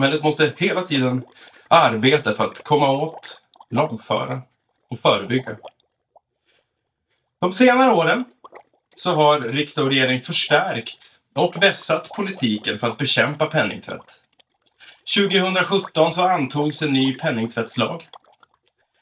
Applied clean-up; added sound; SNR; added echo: neural mask model DeepFilterNet 3.